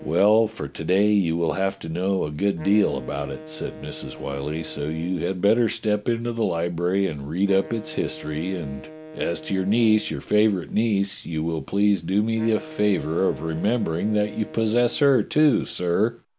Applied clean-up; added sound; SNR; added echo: none; Wind instrument, woodwind instrument; 19 dB; none.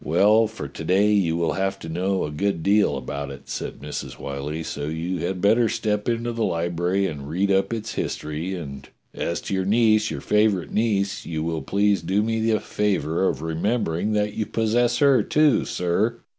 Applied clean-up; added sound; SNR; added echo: none; none; none; none.